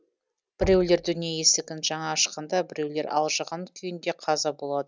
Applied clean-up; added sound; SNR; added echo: none; Knock; 14 dB; none.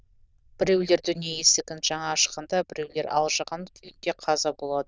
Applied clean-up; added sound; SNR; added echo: neural diffusion model UNIVERSE++.